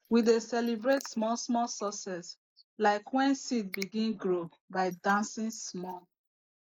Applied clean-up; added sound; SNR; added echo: neural mask model Resemble Enhance denoiser.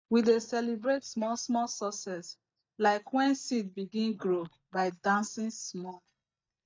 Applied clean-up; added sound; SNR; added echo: neural mask model DeepFilterNet 3.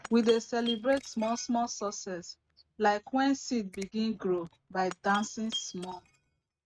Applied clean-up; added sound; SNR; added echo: neural mask model RNNoise.